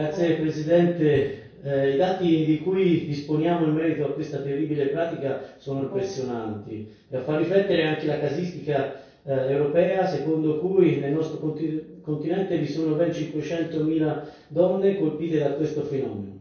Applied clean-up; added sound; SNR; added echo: neural separator model SepFormer DNS4.